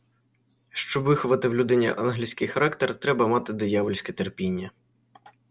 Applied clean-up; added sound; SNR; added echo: none; none; none; none.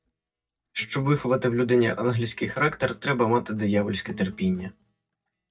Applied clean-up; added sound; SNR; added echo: neural mask model DeepFilterNet 3.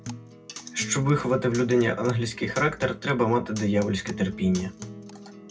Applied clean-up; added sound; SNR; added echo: none; Acoustic guitar; 14 dB; reverberation time 0.4 s.